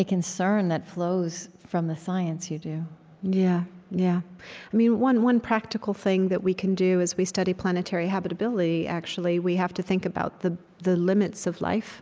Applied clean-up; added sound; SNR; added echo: none; none; none; none.